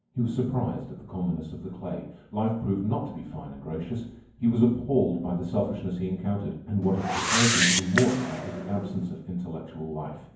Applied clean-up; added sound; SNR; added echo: none; Whoosh, swoosh, swish; 1 dB; reverberation time 0.9 s.